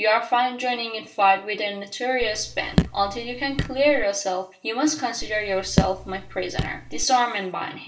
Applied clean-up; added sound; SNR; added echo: none; Raindrop / Drip; 4 dB; reverberation time 0.4 s.